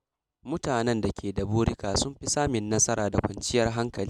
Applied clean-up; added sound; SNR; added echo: none; none; none; none.